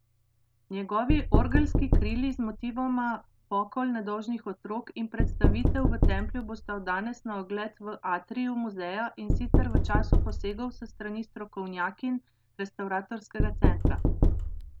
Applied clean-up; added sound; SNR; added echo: none; Knock; -5 dB; none.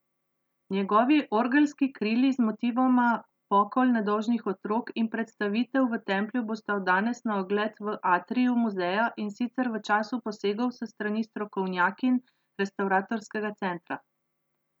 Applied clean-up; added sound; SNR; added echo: none; none; none; none.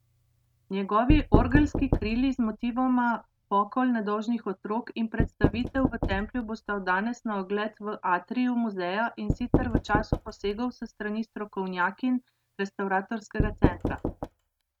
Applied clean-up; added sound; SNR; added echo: neural mask model RNNoise.